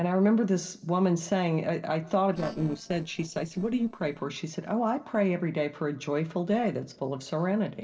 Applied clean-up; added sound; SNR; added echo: neural separator model SepFormer DNS4.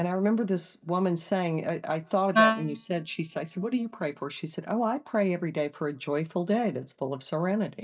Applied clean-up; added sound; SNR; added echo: neural mask model DeepFilterNet 3.